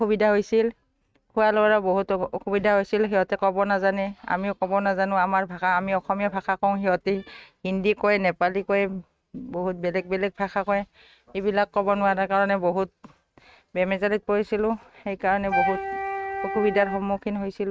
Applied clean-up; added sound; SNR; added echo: neural mask model RNNoise.